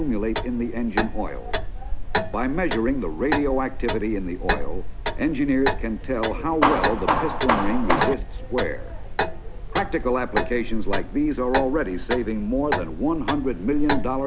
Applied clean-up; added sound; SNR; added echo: none; Hammer + Clock; -1 dB; none.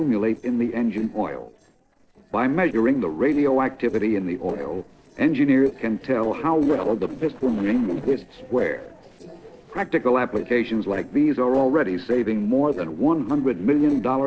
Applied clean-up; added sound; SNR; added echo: neural separator model SepFormer DNS4.